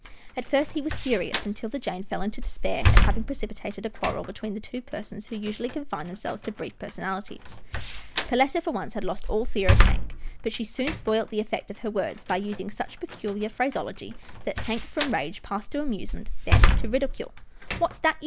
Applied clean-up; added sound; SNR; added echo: none; Slam; -4 dB; none.